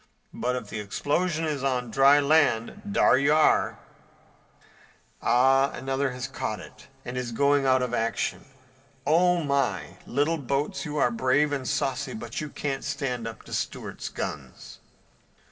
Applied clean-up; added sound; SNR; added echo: none; none; none; reverberation time 1.9 s.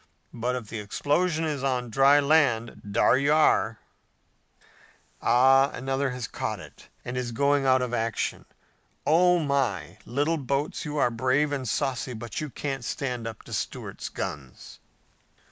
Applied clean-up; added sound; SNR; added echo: none; none; none; none.